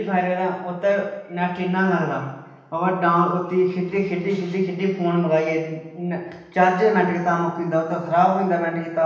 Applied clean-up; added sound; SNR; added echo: none; none; none; reverberation time 0.9 s.